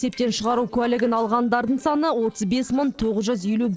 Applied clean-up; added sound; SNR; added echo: neural separator model SepFormer DNS4.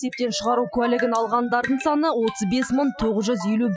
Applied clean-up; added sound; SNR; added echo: classical method Wiener filter.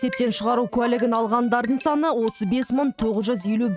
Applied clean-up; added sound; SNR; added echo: neural mask model RNNoise.